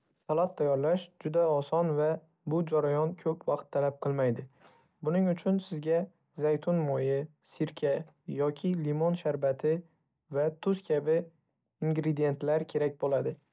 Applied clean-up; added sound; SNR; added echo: none; none; none; none.